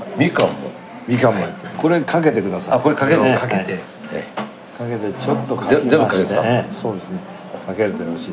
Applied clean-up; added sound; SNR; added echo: none; none; none; none.